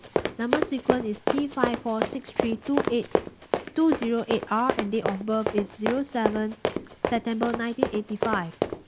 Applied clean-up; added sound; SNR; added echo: none; Run; 1 dB; none.